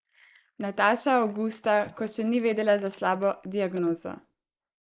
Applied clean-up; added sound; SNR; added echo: neural mask model Resemble Enhance denoiser.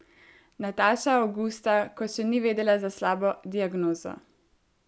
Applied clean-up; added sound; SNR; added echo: none; none; none; none.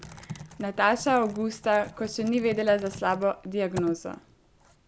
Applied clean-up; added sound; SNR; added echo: none; Typing; 16 dB; none.